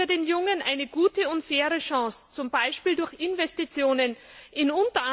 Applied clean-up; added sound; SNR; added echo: none; none; none; none.